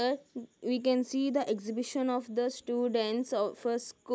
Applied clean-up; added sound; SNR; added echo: none; none; none; none.